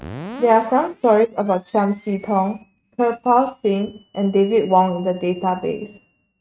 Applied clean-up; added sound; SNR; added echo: neural mask model RNNoise.